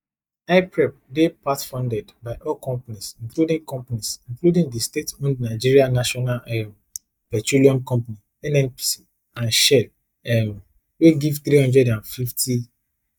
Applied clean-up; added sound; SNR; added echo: neural mask model DeepFilterNet 3.